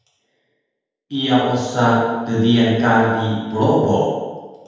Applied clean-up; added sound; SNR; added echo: none; none; none; reverberation time 1.2 s.